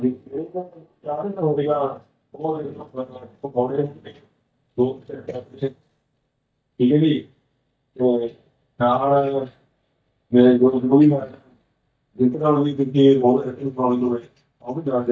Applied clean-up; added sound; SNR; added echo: neural mask model DeepFilterNet 3.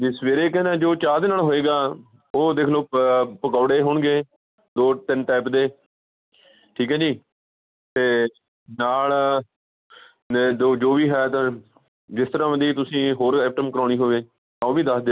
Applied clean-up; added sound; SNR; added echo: none; none; none; none.